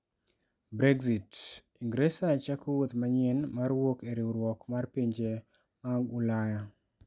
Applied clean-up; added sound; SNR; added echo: none; none; none; none.